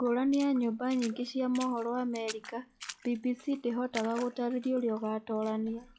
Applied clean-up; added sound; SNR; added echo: classical method log-MMSE.